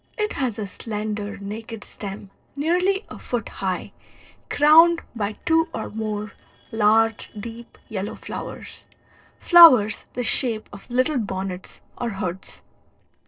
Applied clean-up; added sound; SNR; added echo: neural separator model SepFormer DNS4.